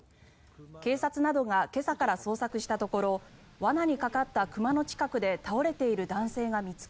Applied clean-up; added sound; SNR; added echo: none; none; none; none.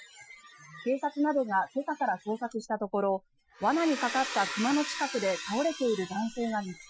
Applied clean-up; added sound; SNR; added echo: classical method Wiener filter.